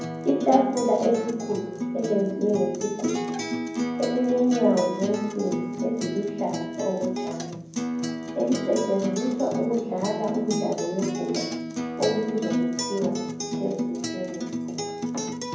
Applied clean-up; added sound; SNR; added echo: none; Acoustic guitar; 3 dB; reverberation time 1.2 s.